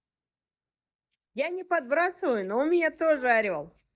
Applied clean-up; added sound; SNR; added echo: neural mask model DeepFilterNet 3.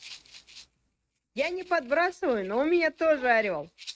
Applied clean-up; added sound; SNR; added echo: neural mask model RNNoise.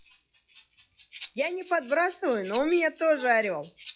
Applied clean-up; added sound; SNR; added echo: classical method log-MMSE.